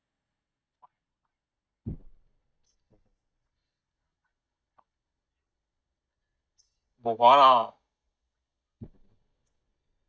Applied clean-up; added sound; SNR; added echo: neural mask model DeepFilterNet 3.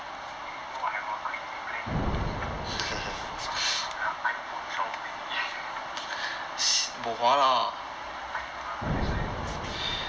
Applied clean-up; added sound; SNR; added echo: none; Thunder; 7 dB; none.